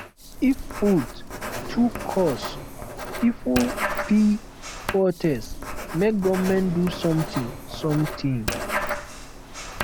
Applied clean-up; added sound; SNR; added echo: none; Writing; 7 dB; none.